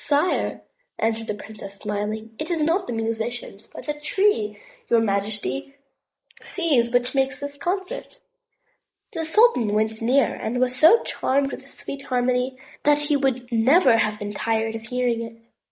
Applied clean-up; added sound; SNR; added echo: neural mask model Resemble Enhance denoiser.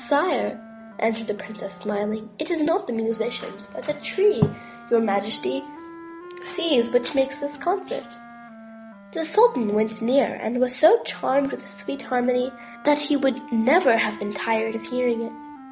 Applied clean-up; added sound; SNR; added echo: none; Wind instrument, woodwind instrument; 18 dB; none.